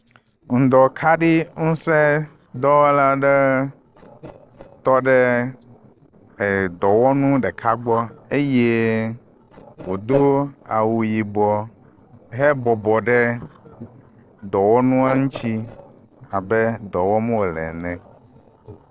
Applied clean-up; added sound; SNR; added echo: neural separator model SepFormer DNS4.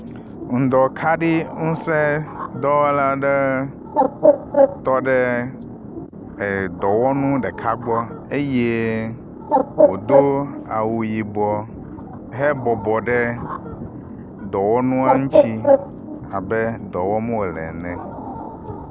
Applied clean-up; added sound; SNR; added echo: none; Bird; 2 dB; none.